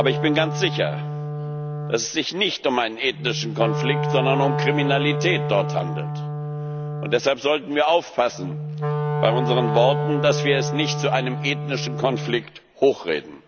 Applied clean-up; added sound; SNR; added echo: none; Wind instrument, woodwind instrument; 3 dB; none.